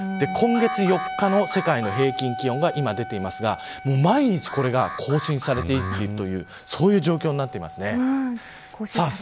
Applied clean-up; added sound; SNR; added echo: none; Wind instrument, woodwind instrument + Alarm; 11 dB; none.